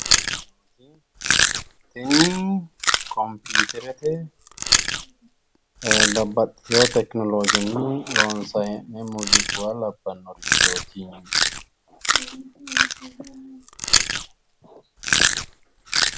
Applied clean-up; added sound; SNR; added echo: none; Chewing, mastication; -4 dB; none.